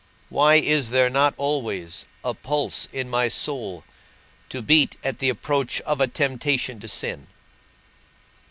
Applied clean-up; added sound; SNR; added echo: none; none; none; none.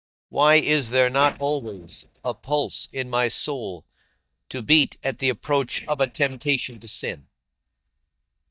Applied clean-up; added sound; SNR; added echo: neural mask model DeepFilterNet 3.